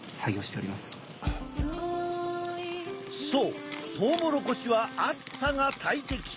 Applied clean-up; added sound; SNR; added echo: none; Chewing, mastication; 18 dB; none.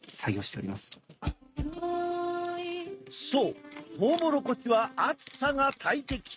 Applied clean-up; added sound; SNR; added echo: neural mask model RNNoise.